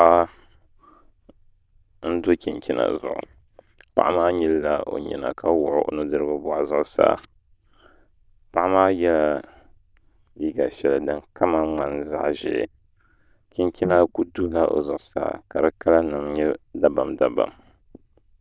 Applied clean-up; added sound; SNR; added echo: neural diffusion model UNIVERSE++.